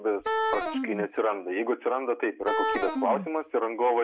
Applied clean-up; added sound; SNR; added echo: none; Wind instrument, woodwind instrument; 2 dB; none.